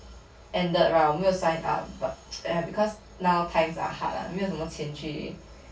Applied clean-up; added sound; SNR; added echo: none; none; none; reverberation time 0.2 s.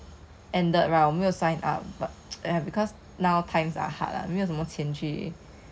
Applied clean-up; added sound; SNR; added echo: none; none; none; none.